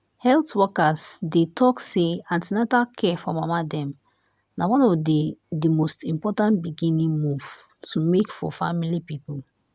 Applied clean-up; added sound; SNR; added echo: none; none; none; none.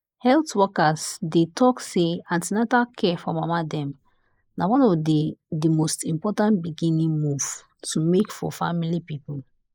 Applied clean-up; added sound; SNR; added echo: neural mask model Resemble Enhance denoiser.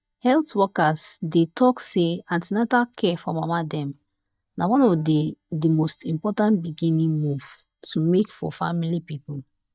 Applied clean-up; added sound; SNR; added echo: neural mask model DeepFilterNet 3.